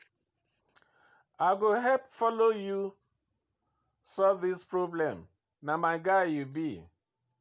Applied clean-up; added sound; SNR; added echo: none; none; none; none.